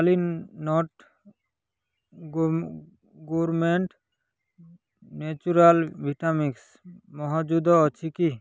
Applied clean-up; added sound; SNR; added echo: none; none; none; none.